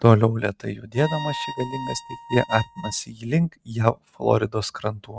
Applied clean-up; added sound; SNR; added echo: neural mask model RNNoise.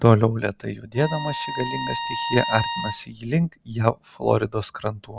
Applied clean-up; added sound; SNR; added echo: none; Bowed string instrument; 7 dB; none.